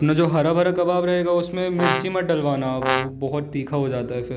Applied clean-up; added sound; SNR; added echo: none; Brass instrument; 5 dB; none.